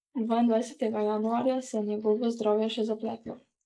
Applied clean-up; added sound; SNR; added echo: neural mask model Resemble Enhance denoiser.